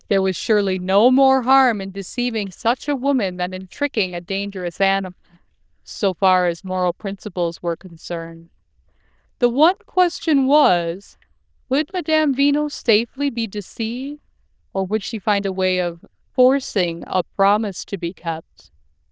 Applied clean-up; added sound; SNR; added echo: neural diffusion model UNIVERSE++.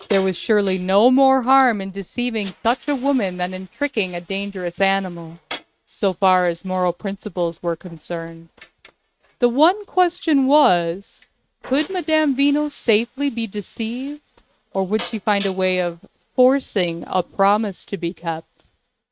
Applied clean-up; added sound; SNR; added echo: neural mask model RNNoise.